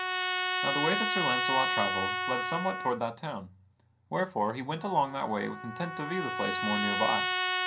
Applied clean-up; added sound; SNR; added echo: none; Trumpet; -1 dB; reverberation time 0.3 s.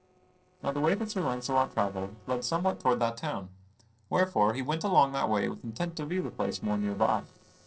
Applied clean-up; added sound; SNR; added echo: neural separator model SepFormer DNS4.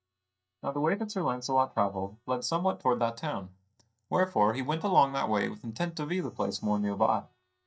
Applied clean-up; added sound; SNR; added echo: neural mask model DeepFilterNet 3.